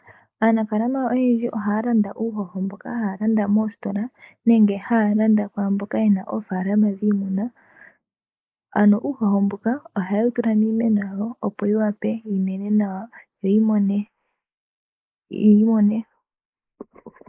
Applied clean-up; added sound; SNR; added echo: neural mask model Resemble Enhance denoiser.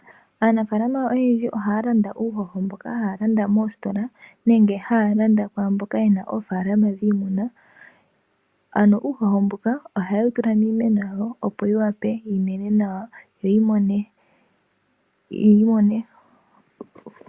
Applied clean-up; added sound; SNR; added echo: none; none; none; none.